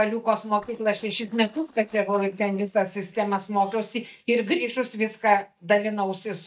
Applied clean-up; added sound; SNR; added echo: neural mask model DeepFilterNet 3.